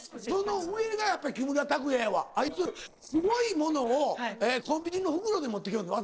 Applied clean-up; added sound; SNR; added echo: neural separator model SepFormer DNS4.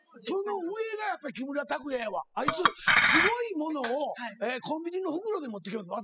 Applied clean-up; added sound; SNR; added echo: classical method spectral subtraction.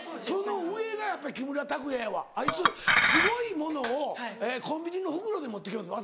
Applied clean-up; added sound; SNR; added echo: none; Chink, clink; -3 dB; none.